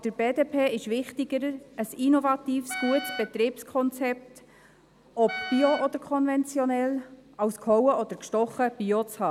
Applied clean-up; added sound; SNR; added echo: none; Wind instrument, woodwind instrument; 11 dB; none.